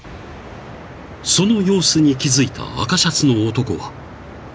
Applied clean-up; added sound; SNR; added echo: none; none; none; none.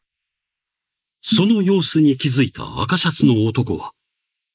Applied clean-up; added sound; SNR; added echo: neural mask model Resemble Enhance denoiser.